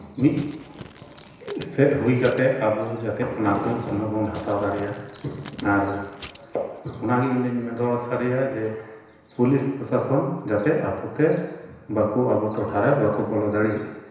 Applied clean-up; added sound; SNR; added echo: none; Crumpling, crinkling; 18 dB; reverberation time 1.0 s.